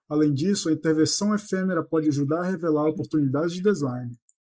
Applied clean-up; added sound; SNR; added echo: neural mask model Resemble Enhance denoiser.